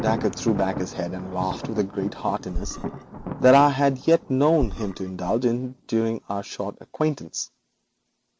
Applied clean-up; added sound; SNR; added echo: none; Thunder + Burping, eructation; 10 dB; none.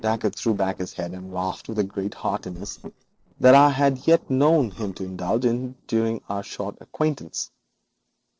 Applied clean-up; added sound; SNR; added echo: neural separator model SepFormer DNS4.